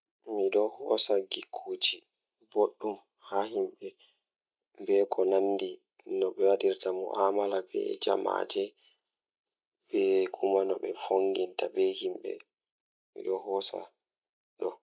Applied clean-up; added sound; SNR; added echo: none; none; none; none.